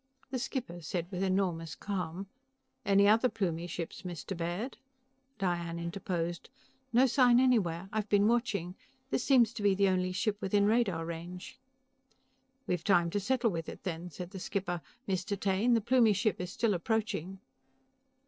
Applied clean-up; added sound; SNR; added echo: neural separator model SepFormer DNS4.